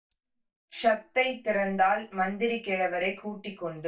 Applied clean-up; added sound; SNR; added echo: neural mask model DeepFilterNet 3.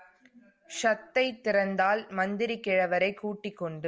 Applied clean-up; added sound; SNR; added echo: none; none; none; none.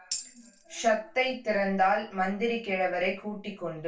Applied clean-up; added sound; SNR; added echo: none; Tambourine; 12 dB; reverberation time 0.2 s.